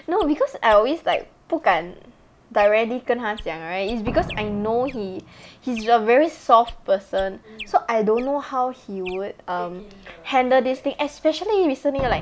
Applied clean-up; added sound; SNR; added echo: none; Slam + Chirp, tweet; 17 dB; none.